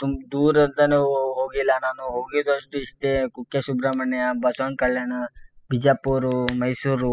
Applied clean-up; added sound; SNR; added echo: classical method spectral subtraction.